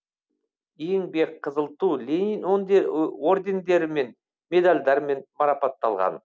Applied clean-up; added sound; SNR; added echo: none; none; none; none.